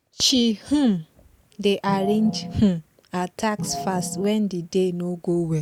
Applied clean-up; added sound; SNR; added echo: none; Organ; 8 dB; none.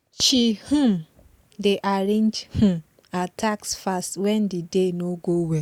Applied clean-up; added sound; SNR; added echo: none; none; none; none.